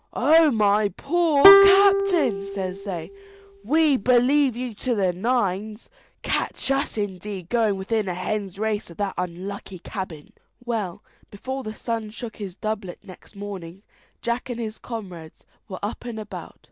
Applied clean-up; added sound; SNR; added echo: none; Plucked string instrument; -4 dB; none.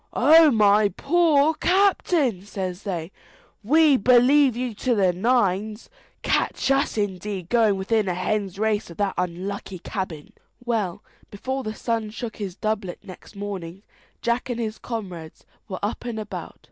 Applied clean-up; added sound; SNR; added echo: none; none; none; none.